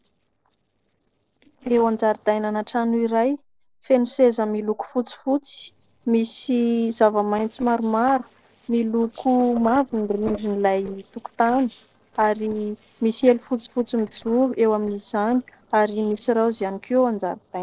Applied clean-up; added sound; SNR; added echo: neural separator model SepFormer DNS4.